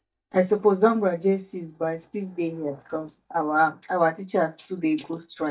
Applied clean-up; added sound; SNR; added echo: neural mask model DeepFilterNet 3.